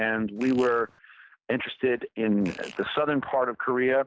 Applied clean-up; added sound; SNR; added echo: none; Fart; 19 dB; none.